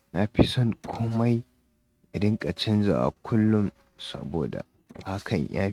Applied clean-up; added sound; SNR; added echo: neural mask model RNNoise.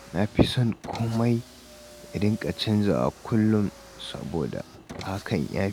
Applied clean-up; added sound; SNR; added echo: none; Car; 19 dB; none.